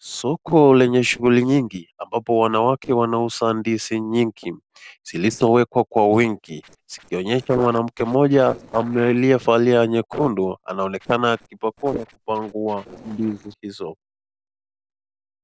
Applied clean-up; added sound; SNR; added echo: neural separator model SepFormer DNS4.